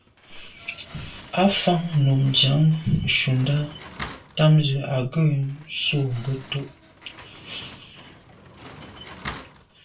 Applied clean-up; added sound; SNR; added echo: none; Slam; 18 dB; reverberation time 0.2 s.